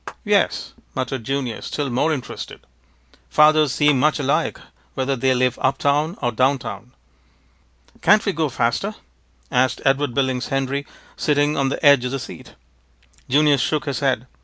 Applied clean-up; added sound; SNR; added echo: none; Clapping; 15 dB; none.